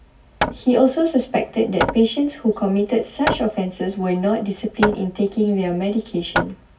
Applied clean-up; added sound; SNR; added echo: none; Hammer; 9 dB; reverberation time 0.3 s.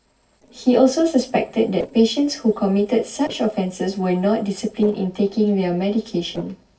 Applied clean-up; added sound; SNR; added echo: neural separator model SepFormer DNS4.